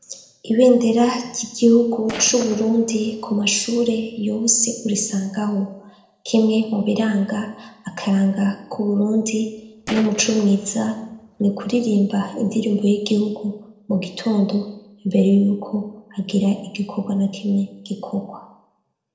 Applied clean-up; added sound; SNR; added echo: neural separator model SepFormer DNS4.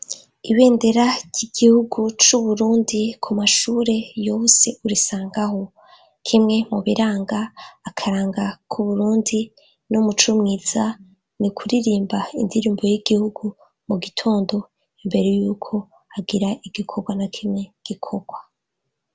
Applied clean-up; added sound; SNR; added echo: none; none; none; none.